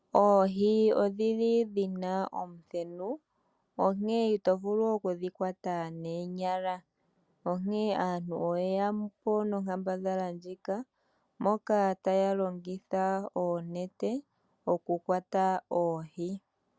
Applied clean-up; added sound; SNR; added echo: none; none; none; none.